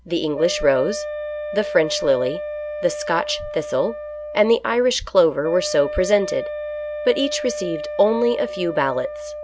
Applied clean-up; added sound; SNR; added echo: none; Wind instrument, woodwind instrument; 8 dB; none.